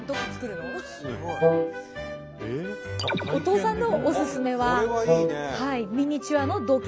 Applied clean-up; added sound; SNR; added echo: none; Wind instrument, woodwind instrument; -2 dB; none.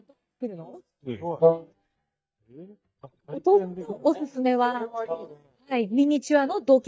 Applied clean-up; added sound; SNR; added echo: neural mask model DeepFilterNet 3.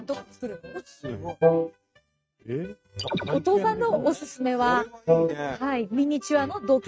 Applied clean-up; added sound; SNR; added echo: neural mask model RNNoise.